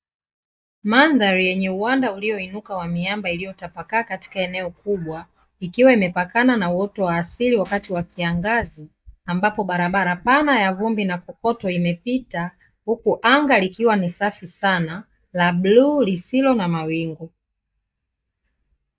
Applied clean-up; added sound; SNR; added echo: neural mask model DeepFilterNet 3.